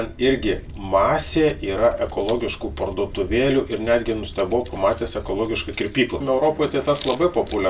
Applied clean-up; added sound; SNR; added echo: none; Hands; 17 dB; reverberation time 0.2 s.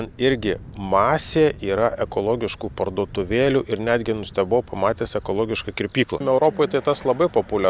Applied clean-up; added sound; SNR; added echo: none; none; none; none.